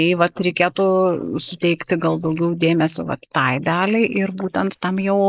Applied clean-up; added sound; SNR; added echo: neural mask model Resemble Enhance denoiser.